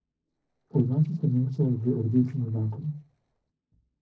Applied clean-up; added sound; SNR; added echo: neural separator model SepFormer DNS4.